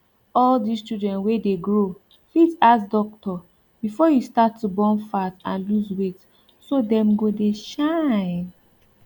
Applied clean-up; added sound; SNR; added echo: none; none; none; none.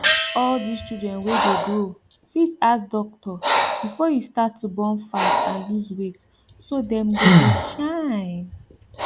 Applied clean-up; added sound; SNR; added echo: none; Breathing + Gong; -1 dB; none.